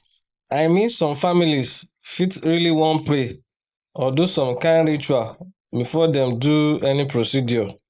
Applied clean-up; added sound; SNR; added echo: neural mask model Resemble Enhance denoiser.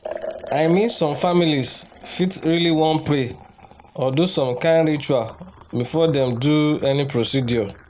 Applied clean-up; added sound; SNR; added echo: none; Liquid; 18 dB; none.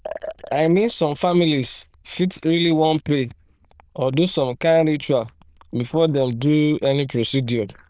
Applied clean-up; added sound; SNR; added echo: neural diffusion model UNIVERSE++.